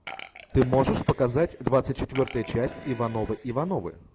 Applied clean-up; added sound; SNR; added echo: none; Electric guitar + Burping, eructation; 18 dB; none.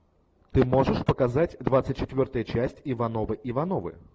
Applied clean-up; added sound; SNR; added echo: none; none; none; none.